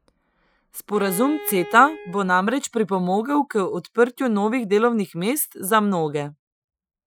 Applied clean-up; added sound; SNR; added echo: classical method Wiener filter.